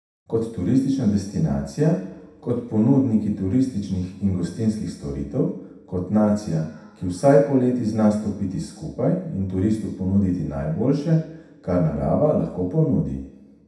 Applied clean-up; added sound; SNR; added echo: none; none; none; reverberation time 0.7 s.